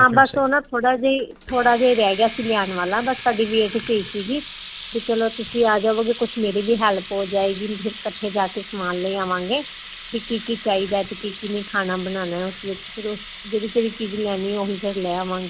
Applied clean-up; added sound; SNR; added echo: none; Water tap, faucet; 14 dB; none.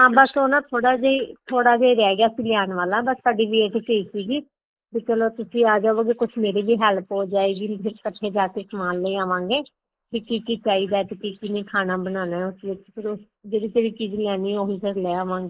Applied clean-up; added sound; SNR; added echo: neural mask model Resemble Enhance denoiser.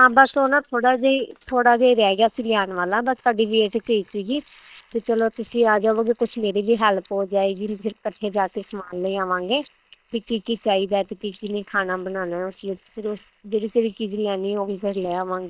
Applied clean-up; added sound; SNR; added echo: neural separator model SepFormer WHAM!.